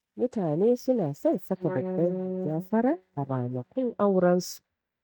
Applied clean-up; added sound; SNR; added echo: neural mask model DeepFilterNet 3.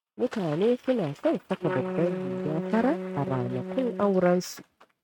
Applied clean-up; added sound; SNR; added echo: neural mask model RNNoise.